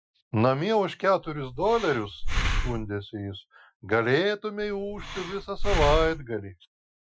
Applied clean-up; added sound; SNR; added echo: classical method Wiener filter.